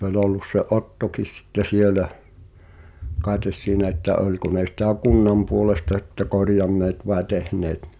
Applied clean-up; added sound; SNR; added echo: none; none; none; none.